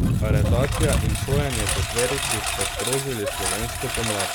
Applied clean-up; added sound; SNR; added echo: none; Engine; -5 dB; none.